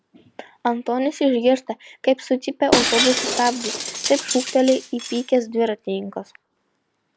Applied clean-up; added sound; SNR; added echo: none; Shatter; 4 dB; none.